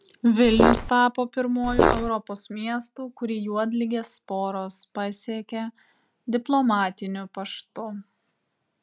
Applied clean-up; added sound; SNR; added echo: none; Fart; -5 dB; none.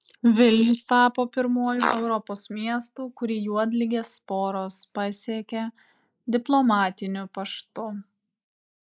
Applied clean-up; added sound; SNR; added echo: neural mask model Resemble Enhance denoiser.